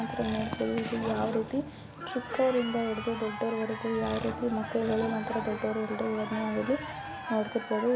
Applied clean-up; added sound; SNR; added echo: none; Crowd + Accelerating, revving, vroom; 9 dB; none.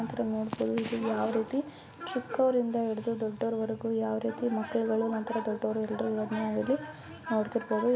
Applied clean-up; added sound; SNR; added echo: none; none; none; none.